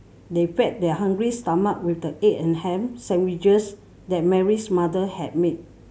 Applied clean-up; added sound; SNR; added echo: none; none; none; none.